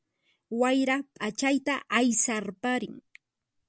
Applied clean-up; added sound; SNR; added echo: none; none; none; none.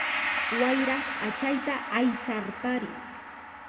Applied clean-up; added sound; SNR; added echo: none; Gong; 3 dB; reverberation time 2.2 s.